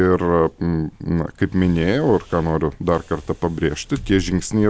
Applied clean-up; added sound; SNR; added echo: none; none; none; none.